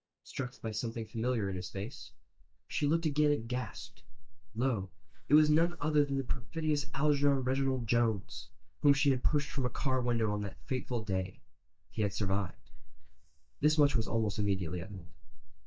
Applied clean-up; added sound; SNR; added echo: neural mask model DeepFilterNet 3.